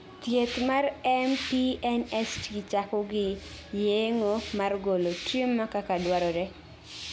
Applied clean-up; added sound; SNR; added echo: none; none; none; none.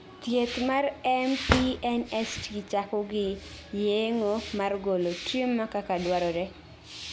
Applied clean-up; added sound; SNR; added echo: none; Drawer open or close; 2 dB; none.